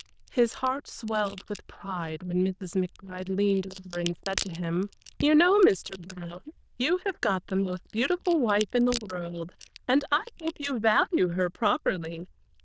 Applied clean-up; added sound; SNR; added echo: neural diffusion model UNIVERSE++.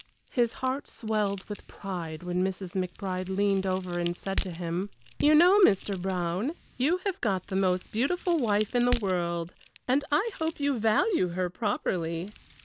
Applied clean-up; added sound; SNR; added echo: none; Crack + Raindrop / Drip; 13 dB; none.